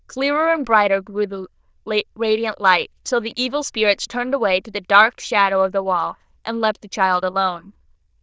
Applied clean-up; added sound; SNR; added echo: neural diffusion model UNIVERSE++.